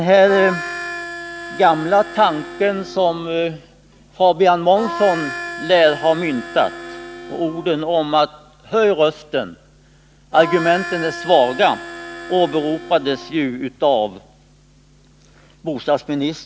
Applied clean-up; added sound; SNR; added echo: none; Harmonica; 12 dB; none.